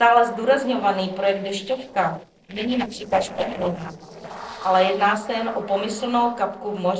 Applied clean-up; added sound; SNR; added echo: neural separator model SepFormer DNS4.